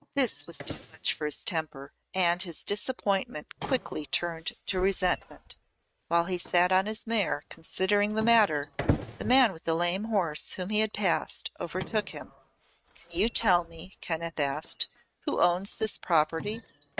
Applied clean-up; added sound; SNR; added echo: neural mask model RNNoise.